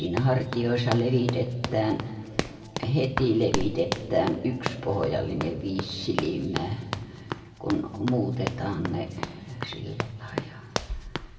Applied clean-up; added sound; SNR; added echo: none; Run; 8 dB; reverberation time 2.0 s.